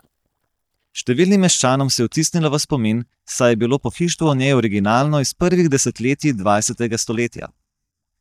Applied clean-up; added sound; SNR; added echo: neural mask model DeepFilterNet 3.